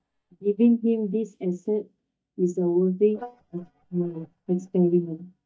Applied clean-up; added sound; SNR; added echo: neural mask model DeepFilterNet 3.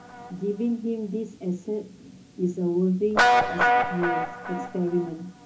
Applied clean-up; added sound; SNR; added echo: none; Guitar; -1 dB; reverberation time 0.3 s.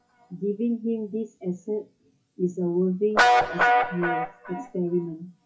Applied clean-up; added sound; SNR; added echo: classical method WPE with log-MMSE.